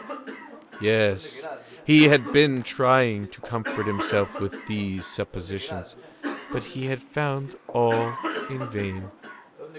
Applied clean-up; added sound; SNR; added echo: none; Cough; 11 dB; none.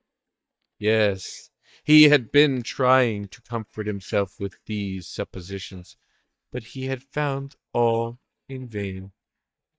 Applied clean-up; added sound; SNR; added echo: neural mask model DeepFilterNet 3.